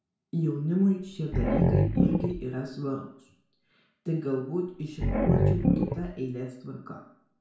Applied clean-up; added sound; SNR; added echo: none; Growling; -4 dB; reverberation time 0.5 s.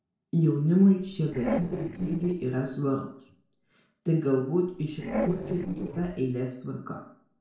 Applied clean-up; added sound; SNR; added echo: neural separator model SepFormer DNS4.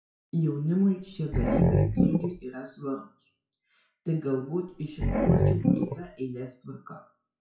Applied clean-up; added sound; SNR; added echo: classical method WPE with log-MMSE.